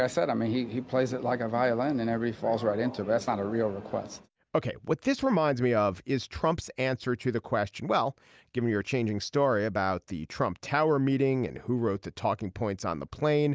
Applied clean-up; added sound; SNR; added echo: none; none; none; none.